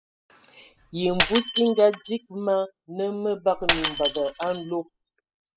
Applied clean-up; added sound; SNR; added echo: classical method spectral subtraction.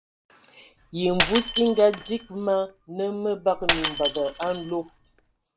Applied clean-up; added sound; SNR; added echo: none; Shatter; 1 dB; none.